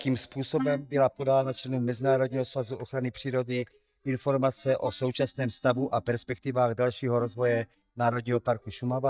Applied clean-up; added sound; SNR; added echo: neural mask model DeepFilterNet 3.